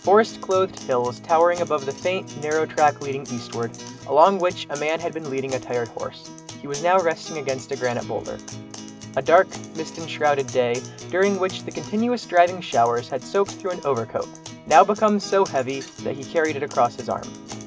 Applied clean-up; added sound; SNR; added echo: none; Acoustic guitar; 15 dB; none.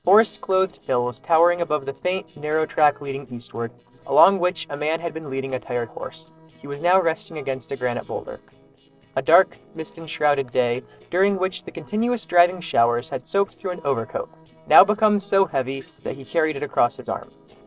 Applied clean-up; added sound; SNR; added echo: neural separator model SepFormer DNS4.